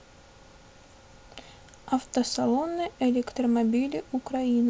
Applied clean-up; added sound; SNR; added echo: none; none; none; none.